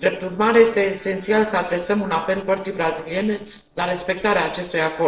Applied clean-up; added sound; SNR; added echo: neural separator model SepFormer DNS4.